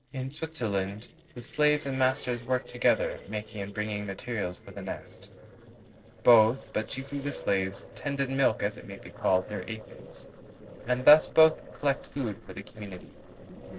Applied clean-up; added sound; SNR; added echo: neural separator model SepFormer DNS4.